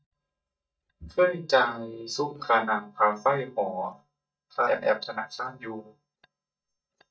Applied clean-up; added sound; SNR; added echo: neural mask model DeepFilterNet 3.